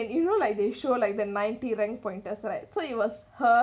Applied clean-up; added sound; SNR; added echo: none; none; none; none.